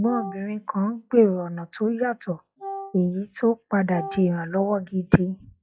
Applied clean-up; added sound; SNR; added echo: classical method log-MMSE.